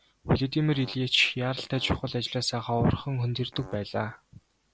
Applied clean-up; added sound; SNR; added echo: none; Fart; 19 dB; none.